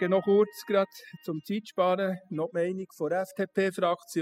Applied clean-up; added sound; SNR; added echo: classical method spectral subtraction.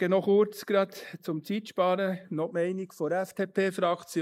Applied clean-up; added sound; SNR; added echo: neural mask model Resemble Enhance denoiser.